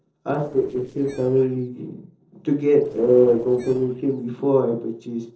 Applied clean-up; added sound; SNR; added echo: neural separator model SepFormer DNS4.